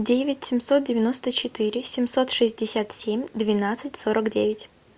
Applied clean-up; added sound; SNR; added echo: none; none; none; none.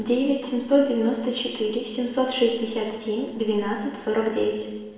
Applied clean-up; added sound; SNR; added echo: none; none; none; reverberation time 1.1 s.